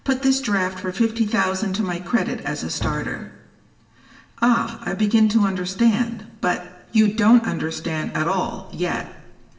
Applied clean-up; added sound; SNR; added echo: none; Bowed string instrument; 11 dB; reverberation time 0.9 s.